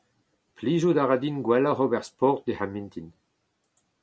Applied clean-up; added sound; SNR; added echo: none; none; none; none.